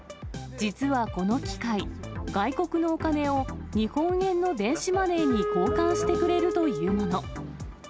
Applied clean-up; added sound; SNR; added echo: none; Wind instrument, woodwind instrument; 3 dB; none.